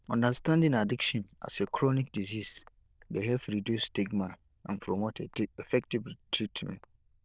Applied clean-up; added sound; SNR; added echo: neural diffusion model UNIVERSE++.